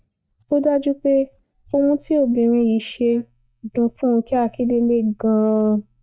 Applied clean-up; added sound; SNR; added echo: neural mask model DeepFilterNet 3.